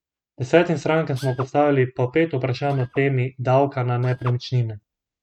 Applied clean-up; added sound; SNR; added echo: neural mask model RNNoise.